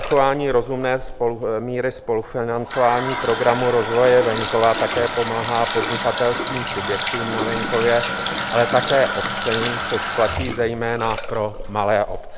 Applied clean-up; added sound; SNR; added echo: none; Water tap, faucet; 5 dB; none.